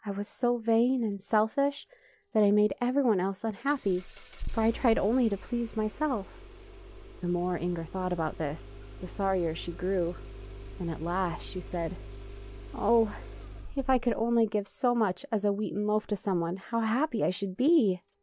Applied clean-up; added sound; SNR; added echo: none; Engine starting; 14 dB; none.